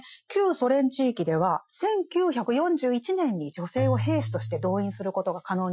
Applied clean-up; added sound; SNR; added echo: classical method Wiener filter.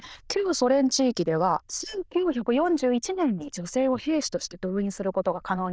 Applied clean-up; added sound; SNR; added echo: neural diffusion model UNIVERSE++.